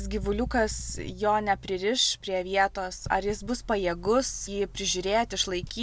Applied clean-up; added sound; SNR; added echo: none; none; none; none.